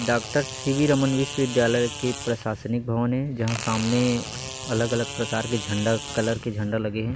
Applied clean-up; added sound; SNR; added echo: none; Fart; 11 dB; none.